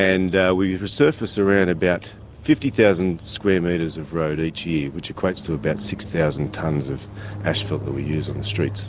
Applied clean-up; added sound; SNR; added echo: none; none; none; none.